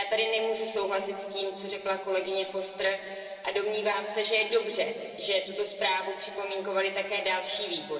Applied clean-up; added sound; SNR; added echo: none; none; none; reverberation time 2.8 s.